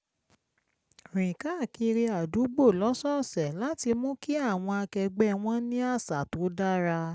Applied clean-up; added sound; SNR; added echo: none; none; none; none.